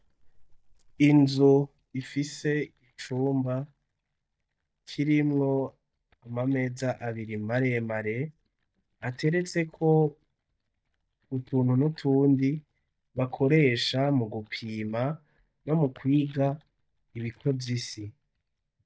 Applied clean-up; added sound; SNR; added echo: neural mask model DeepFilterNet 3.